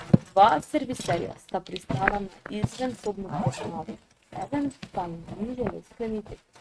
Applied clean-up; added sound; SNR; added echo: neural mask model RNNoise.